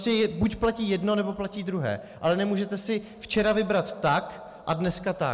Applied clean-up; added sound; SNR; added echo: none; none; none; none.